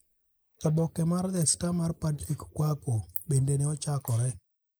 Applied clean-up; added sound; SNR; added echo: neural mask model Resemble Enhance denoiser.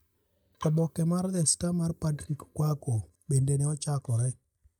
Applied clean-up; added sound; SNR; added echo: neural mask model DeepFilterNet 3.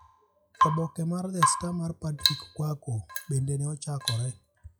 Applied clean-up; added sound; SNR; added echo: classical method log-MMSE.